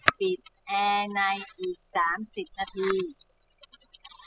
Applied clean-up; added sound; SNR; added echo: classical method spectral subtraction.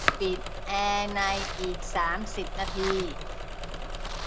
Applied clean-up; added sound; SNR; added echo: none; Domestic sounds, home sounds + Engine / Mechanisms; 1 dB; none.